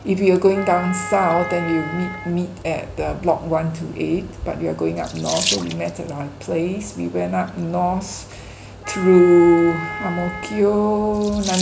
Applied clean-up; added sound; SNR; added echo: none; Wind instrument, woodwind instrument + Sink (filling or washing) / Water tap, faucet; 12 dB; none.